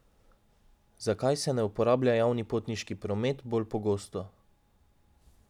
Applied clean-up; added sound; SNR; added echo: none; none; none; none.